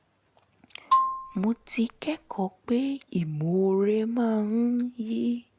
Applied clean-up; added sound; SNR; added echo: none; Marimba, xylophone; 1 dB; none.